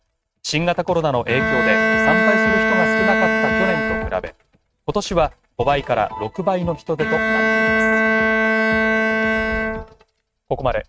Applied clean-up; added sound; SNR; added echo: neural mask model RNNoise.